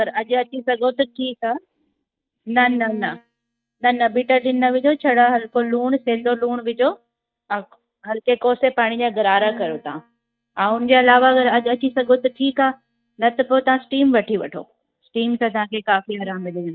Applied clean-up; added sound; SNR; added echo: neural mask model DeepFilterNet 3.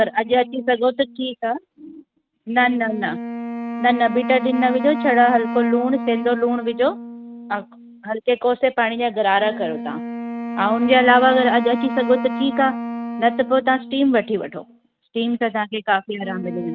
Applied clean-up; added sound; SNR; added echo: neural mask model RNNoise.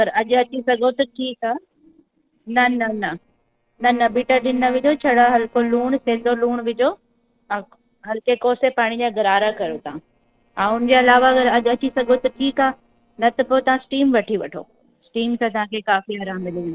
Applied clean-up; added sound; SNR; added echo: neural separator model SepFormer DNS4.